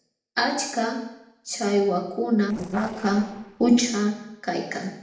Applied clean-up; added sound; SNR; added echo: neural separator model SepFormer DNS4.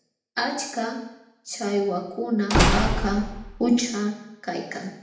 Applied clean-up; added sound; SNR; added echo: none; Slam / Wood; -2 dB; reverberation time 0.8 s.